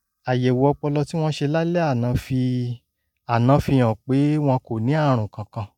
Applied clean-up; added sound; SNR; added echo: neural mask model DeepFilterNet 3.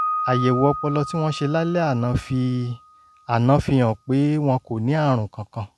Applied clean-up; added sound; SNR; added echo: none; Piano; 11 dB; none.